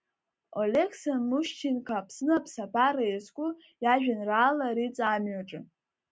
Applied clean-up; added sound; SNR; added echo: none; none; none; none.